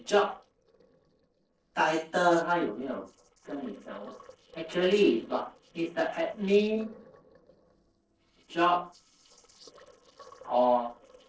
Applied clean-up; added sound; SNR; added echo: neural separator model SepFormer DNS4.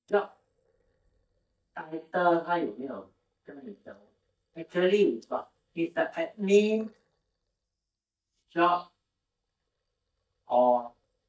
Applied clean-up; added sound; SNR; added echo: neural mask model DeepFilterNet 3.